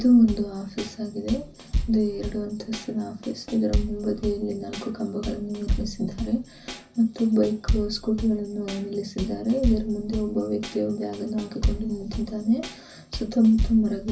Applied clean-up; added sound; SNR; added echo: none; Bass drum / Snare drum / Drum kit; 6 dB; reverberation time 0.4 s.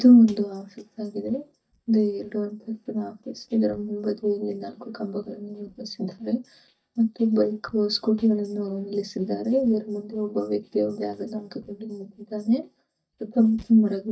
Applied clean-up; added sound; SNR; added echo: neural mask model DeepFilterNet 3.